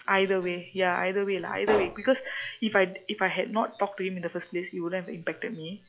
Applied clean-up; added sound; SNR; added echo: classical method log-MMSE.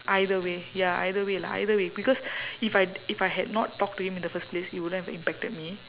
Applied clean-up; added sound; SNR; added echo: none; none; none; none.